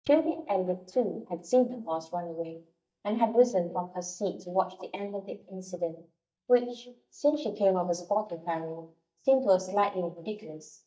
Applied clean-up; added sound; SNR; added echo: neural mask model DeepFilterNet 3.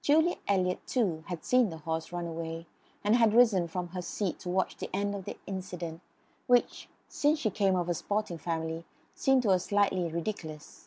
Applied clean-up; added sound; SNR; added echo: none; none; none; none.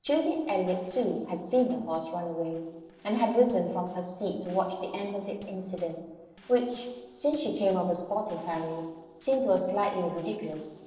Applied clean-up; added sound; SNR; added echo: neural separator model SepFormer DNS4.